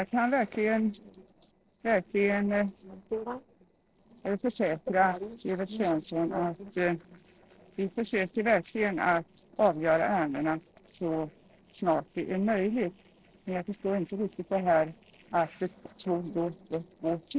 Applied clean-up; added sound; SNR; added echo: neural separator model SepFormer DNS4.